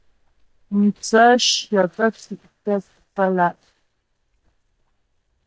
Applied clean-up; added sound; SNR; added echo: neural mask model DeepFilterNet 3.